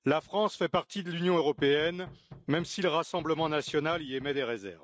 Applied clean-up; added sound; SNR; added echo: neural mask model RNNoise.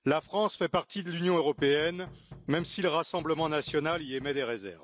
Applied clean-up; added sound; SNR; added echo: none; Knock; 20 dB; none.